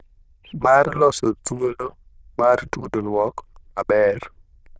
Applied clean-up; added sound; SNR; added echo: neural diffusion model UNIVERSE++.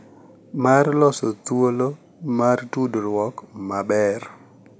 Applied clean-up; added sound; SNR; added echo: none; none; none; none.